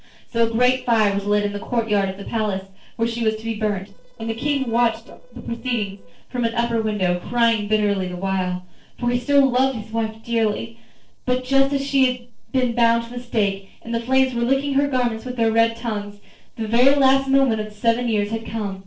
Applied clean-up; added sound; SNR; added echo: neural separator model SepFormer DNS4.